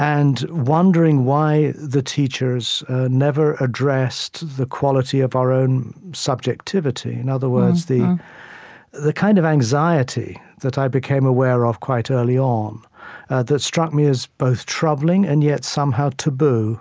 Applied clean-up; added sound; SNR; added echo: none; none; none; none.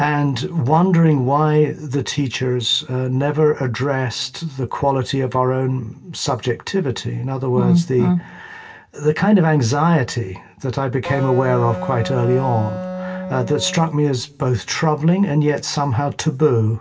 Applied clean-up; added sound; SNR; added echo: none; Wind instrument, woodwind instrument; 9 dB; reverberation time 0.2 s.